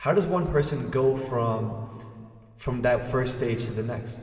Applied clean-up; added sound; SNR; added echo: none; none; none; reverberation time 2.5 s.